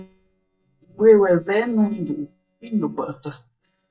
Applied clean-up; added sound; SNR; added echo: neural mask model DeepFilterNet 3.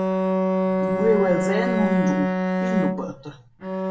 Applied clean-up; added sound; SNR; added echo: none; Bowed string instrument; -3 dB; reverberation time 0.2 s.